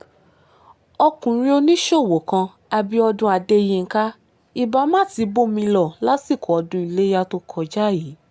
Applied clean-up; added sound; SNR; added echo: none; none; none; none.